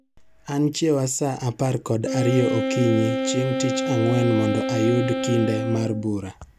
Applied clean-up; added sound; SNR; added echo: none; Wind instrument, woodwind instrument; 4 dB; none.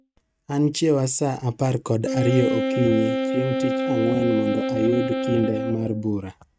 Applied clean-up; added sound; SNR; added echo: neural mask model RNNoise.